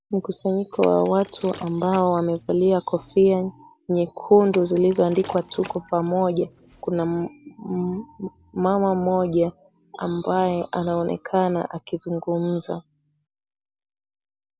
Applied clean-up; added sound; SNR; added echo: none; Liquid; 19 dB; none.